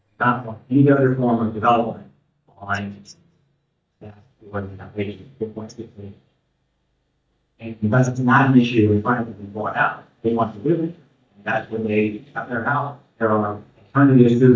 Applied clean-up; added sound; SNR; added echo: neural mask model DeepFilterNet 3.